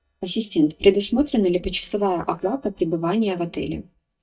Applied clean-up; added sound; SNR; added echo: neural mask model DeepFilterNet 3.